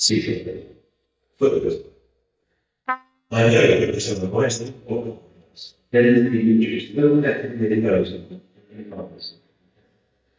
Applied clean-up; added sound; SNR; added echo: neural mask model DeepFilterNet 3.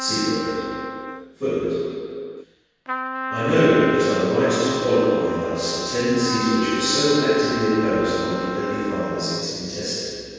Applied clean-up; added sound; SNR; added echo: none; Trumpet; 9 dB; reverberation time 2.2 s.